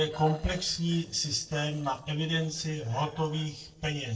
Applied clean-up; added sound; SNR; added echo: neural separator model SepFormer DNS4.